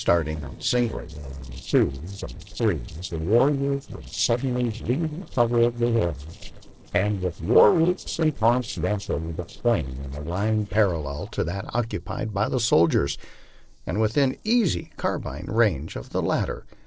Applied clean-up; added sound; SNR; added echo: neural separator model SepFormer DNS4.